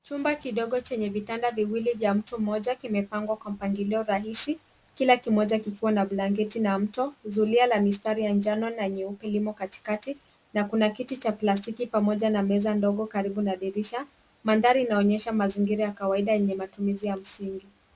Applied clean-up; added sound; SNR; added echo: none; none; none; none.